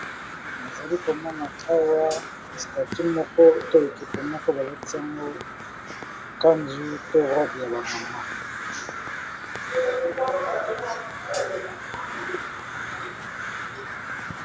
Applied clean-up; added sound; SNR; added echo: none; Crow + Hi-hat; 9 dB; none.